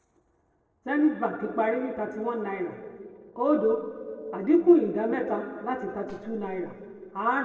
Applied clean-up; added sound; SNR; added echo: neural separator model SepFormer DNS4.